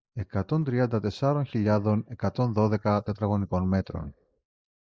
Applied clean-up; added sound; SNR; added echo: neural mask model Resemble Enhance denoiser.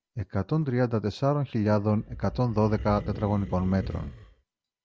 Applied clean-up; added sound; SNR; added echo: none; Animal; 12 dB; none.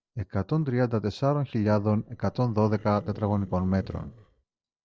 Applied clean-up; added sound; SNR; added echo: neural separator model SepFormer DNS4.